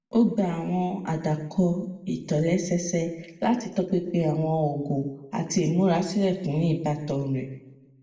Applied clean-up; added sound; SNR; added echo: none; none; none; reverberation time 0.6 s.